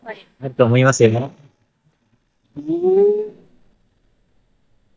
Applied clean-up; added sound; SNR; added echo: neural mask model DeepFilterNet 3.